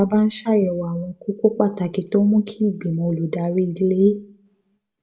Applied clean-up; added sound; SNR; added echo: none; none; none; reverberation time 0.3 s.